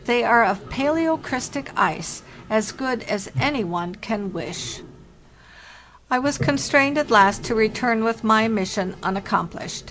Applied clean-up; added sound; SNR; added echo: none; Toilet flush; 14 dB; none.